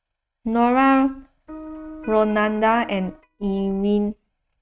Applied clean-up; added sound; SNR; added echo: neural mask model RNNoise.